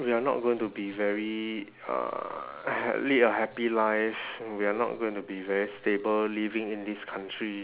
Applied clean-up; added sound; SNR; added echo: none; none; none; none.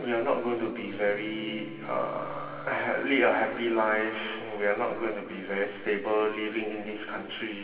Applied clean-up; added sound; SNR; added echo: none; Wind instrument, woodwind instrument; 20 dB; reverberation time 2.4 s.